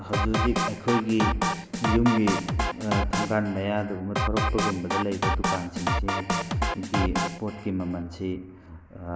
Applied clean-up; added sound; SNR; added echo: none; Drum kit; -1 dB; none.